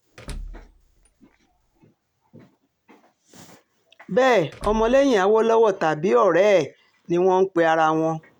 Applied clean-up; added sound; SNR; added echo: none; Door / Car; 18 dB; none.